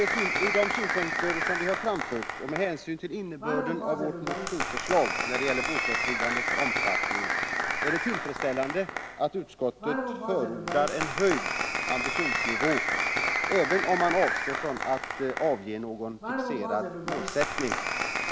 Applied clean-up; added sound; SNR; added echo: none; Applause; 0 dB; none.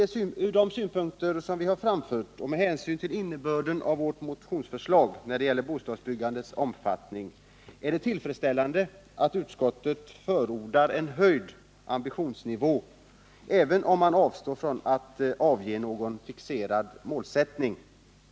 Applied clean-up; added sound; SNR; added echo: none; none; none; none.